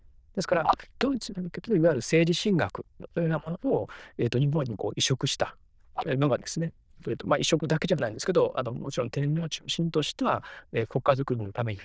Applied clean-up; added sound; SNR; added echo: neural diffusion model UNIVERSE++.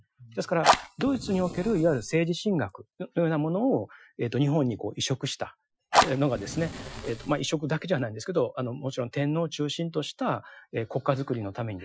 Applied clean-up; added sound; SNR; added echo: classical method Wiener filter.